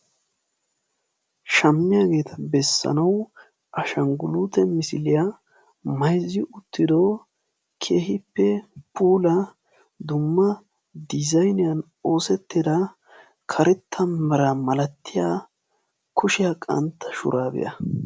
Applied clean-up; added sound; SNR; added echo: none; none; none; none.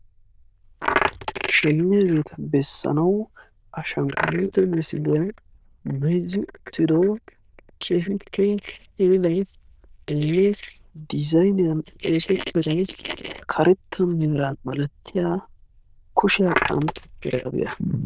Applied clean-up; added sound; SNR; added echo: neural diffusion model UNIVERSE++.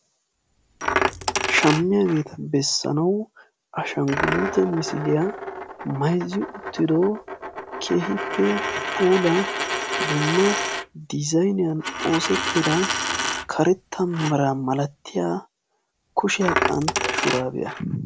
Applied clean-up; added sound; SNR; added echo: none; Coin (dropping); 5 dB; none.